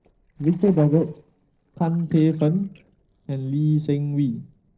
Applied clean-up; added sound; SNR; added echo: neural separator model SepFormer DNS4.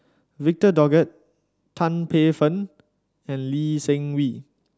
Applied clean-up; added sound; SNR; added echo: none; none; none; none.